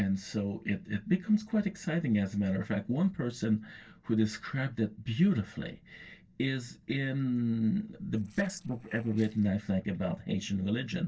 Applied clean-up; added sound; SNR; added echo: neural separator model SepFormer DNS4.